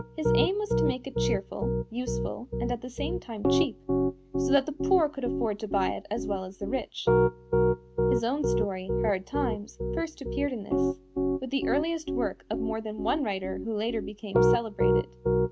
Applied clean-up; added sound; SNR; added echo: none; Piano; -3 dB; none.